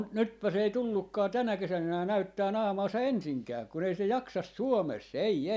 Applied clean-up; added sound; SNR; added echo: none; none; none; none.